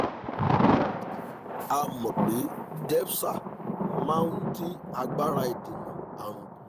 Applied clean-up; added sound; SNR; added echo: none; Thunder; -3 dB; none.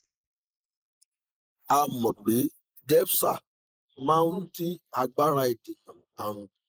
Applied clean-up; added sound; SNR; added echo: neural mask model Resemble Enhance denoiser.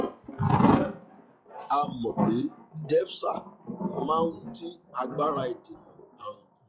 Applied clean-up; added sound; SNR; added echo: classical method log-MMSE.